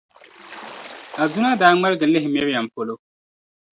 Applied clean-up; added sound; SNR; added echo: none; Water / Splash, splatter; 18 dB; none.